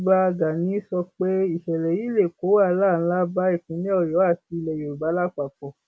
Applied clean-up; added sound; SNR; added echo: none; none; none; none.